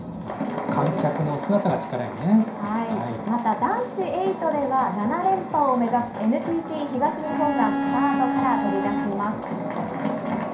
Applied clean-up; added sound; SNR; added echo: none; Bowed string instrument; 2 dB; reverberation time 0.5 s.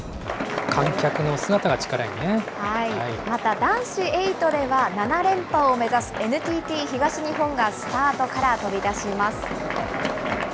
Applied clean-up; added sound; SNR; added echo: none; none; none; none.